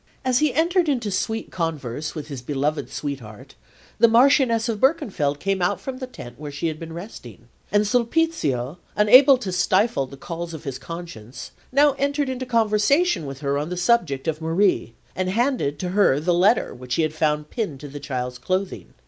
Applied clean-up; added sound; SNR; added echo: none; none; none; none.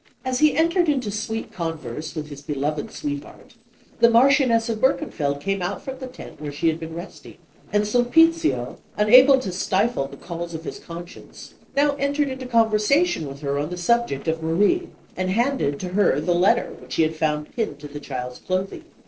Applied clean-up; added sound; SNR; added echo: neural separator model SepFormer DNS4.